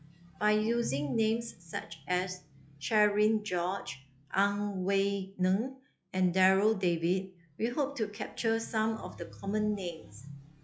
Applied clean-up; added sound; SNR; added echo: classical method log-MMSE.